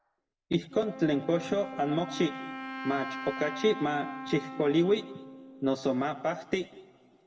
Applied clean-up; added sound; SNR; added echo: none; Wind instrument, woodwind instrument; 11 dB; reverberation time 1.2 s.